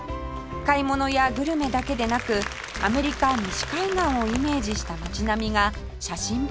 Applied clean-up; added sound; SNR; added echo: none; Applause; 13 dB; none.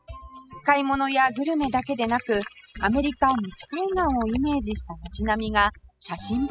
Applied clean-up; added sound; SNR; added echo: classical method spectral subtraction.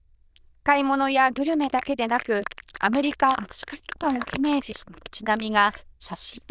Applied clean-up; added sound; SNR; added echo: neural diffusion model UNIVERSE++.